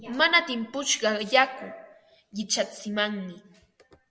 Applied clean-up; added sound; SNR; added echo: none; none; none; none.